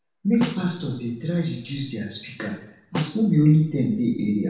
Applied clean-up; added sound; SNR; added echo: none; Snare drum; 11 dB; reverberation time 0.7 s.